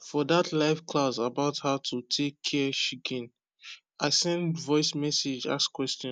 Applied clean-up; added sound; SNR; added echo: none; none; none; none.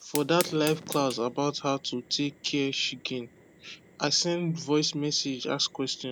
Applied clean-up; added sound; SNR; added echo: none; Fire; 16 dB; none.